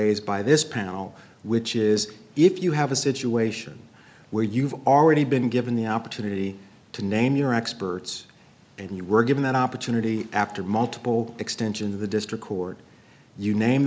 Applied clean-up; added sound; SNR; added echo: none; none; none; none.